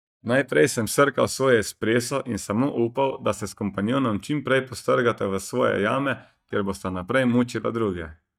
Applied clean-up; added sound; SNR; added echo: neural mask model DeepFilterNet 3.